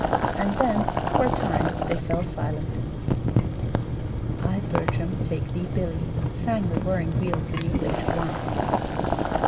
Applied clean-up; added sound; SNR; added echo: none; Boiling; -5 dB; reverberation time 1.6 s.